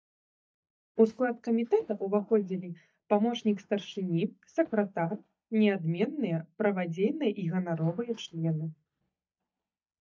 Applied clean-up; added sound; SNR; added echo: neural mask model DeepFilterNet 3.